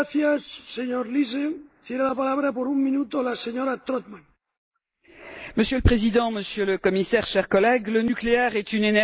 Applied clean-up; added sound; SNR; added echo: neural mask model Resemble Enhance denoiser.